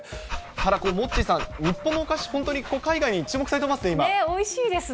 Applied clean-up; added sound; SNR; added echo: none; Dog; 8 dB; none.